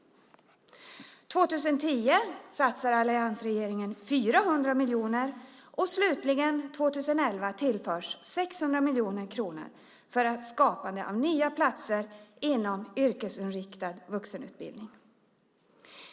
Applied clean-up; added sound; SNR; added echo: none; none; none; none.